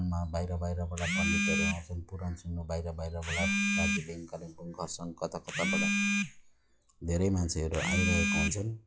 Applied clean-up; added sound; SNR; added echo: classical method log-MMSE.